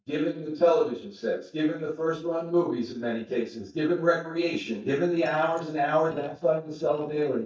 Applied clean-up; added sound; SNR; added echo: neural mask model DeepFilterNet 3.